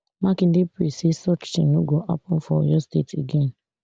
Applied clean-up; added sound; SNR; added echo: none; none; none; none.